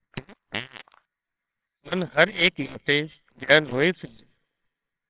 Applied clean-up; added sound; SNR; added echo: neural separator model SepFormer WHAMR!.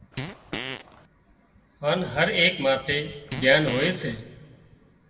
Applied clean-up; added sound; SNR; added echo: none; Fart; 9 dB; reverberation time 1.2 s.